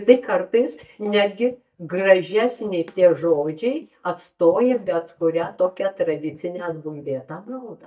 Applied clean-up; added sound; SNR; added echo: neural mask model DeepFilterNet 3.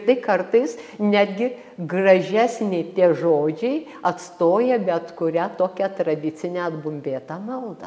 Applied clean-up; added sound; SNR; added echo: none; none; none; none.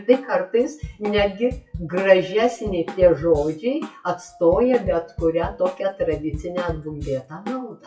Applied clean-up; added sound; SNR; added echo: classical method WPE with log-MMSE.